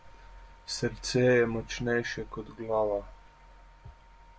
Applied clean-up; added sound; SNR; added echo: none; none; none; none.